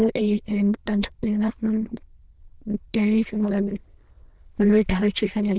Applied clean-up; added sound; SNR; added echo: neural diffusion model UNIVERSE++.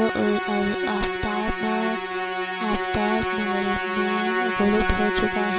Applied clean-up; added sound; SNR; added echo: none; Musical instrument; 0 dB; none.